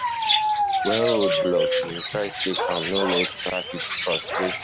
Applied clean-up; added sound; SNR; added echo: none; Bark + Chirp, tweet; -3 dB; none.